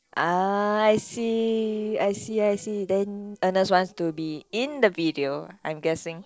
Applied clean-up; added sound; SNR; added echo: neural separator model SepFormer DNS4.